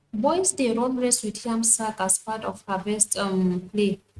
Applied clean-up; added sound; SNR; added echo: neural mask model RNNoise.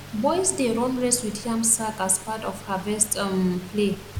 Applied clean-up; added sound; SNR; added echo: none; Water + Microwave oven; 16 dB; none.